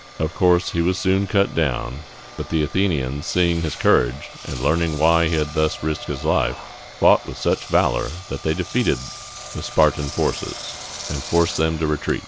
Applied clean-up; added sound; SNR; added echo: none; Engine; 15 dB; none.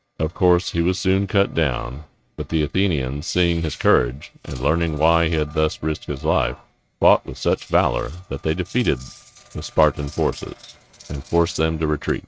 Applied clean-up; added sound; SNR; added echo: neural mask model RNNoise.